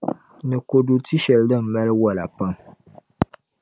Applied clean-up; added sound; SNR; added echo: none; none; none; none.